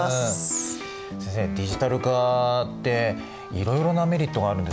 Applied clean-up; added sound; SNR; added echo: none; none; none; none.